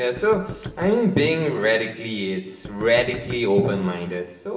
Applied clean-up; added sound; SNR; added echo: none; Knock; 17 dB; reverberation time 1.1 s.